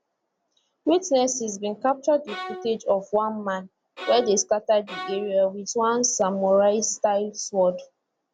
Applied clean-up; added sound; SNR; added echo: none; Bowed string instrument; 12 dB; none.